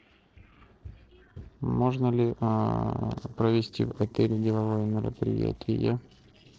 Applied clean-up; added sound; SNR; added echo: neural separator model SepFormer DNS4.